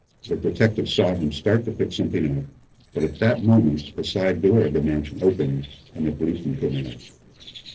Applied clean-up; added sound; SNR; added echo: neural separator model SepFormer DNS4.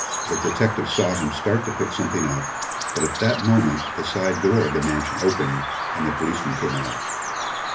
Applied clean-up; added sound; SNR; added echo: none; Bird vocalization, bird call, bird song; 4 dB; reverberation time 0.3 s.